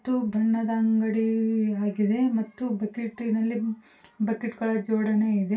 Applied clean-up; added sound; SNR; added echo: none; none; none; reverberation time 0.2 s.